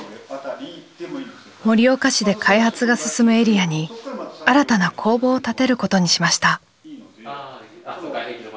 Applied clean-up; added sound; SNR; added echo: none; none; none; none.